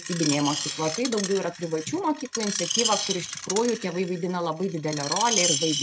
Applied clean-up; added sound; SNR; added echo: none; Screech; 3 dB; none.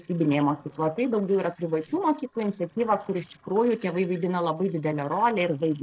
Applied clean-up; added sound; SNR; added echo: neural separator model SepFormer DNS4.